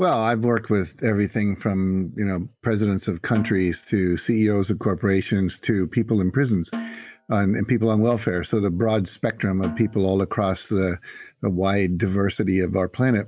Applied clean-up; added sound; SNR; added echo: none; Snare drum; 16 dB; none.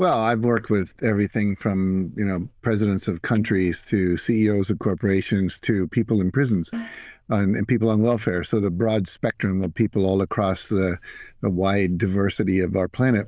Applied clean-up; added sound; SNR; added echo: neural diffusion model UNIVERSE++.